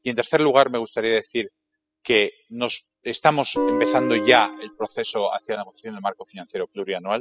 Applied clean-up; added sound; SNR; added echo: classical method spectral subtraction.